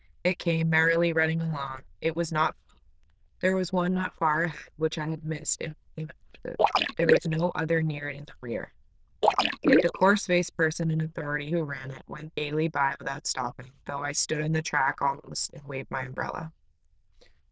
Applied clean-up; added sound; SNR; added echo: neural diffusion model UNIVERSE++.